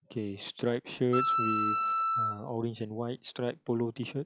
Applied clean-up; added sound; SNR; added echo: classical method log-MMSE.